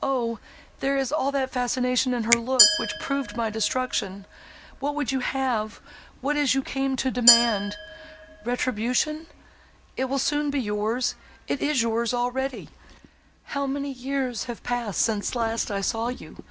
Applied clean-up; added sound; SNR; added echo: none; Glass + Finger snapping; 2 dB; none.